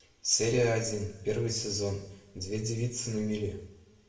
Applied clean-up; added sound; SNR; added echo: none; none; none; reverberation time 0.7 s.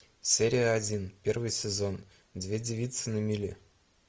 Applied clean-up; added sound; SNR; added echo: none; none; none; none.